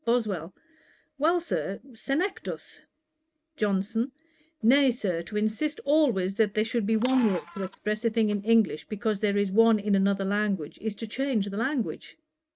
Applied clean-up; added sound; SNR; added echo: neural mask model RNNoise.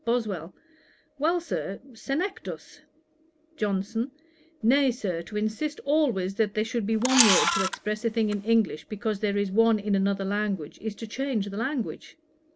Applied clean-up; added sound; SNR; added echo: none; Camera; 0 dB; none.